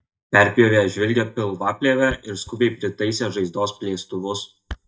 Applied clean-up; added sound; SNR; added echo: neural mask model DeepFilterNet 3.